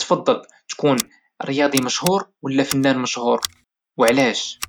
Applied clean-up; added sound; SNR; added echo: none; Scissors; 13 dB; none.